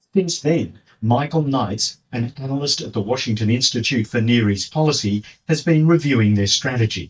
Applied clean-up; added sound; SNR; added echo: neural mask model DeepFilterNet 3.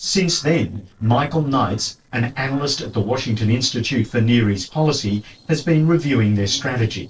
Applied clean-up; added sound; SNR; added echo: neural separator model SepFormer DNS4.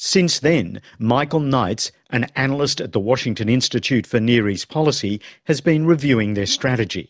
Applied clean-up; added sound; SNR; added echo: none; none; none; none.